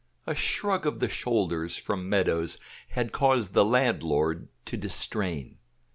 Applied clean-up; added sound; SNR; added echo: none; none; none; none.